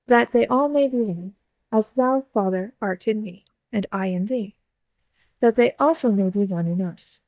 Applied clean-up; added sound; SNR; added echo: neural mask model DeepFilterNet 3.